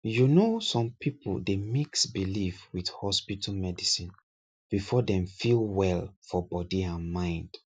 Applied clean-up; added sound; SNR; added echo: none; none; none; none.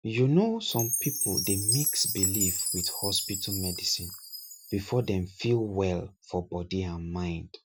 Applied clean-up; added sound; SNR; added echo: none; Chime; 4 dB; none.